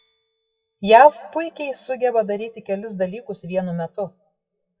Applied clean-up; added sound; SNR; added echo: classical method WPE with log-MMSE.